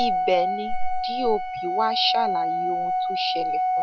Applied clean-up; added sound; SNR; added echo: none; Organ; -4 dB; none.